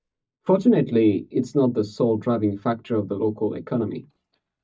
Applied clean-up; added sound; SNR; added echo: neural mask model DeepFilterNet 3.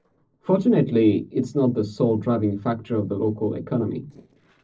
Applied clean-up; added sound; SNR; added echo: neural separator model SepFormer DNS4.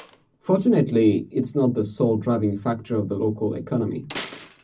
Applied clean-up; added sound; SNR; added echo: none; Slam; 20 dB; reverberation time 0.4 s.